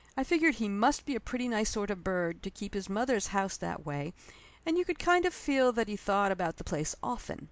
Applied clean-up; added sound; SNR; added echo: none; none; none; none.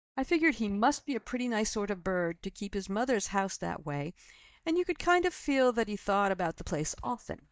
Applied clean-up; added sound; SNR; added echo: neural mask model DeepFilterNet 3.